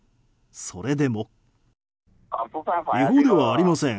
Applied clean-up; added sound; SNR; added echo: none; none; none; none.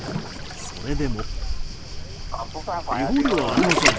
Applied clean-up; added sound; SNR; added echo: none; Waves, surf; -2 dB; none.